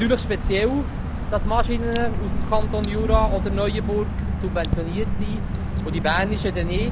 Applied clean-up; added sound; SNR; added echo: none; Drip / Water; -1 dB; none.